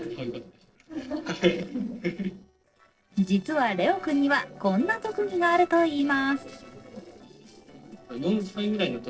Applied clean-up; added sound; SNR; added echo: neural separator model SepFormer DNS4.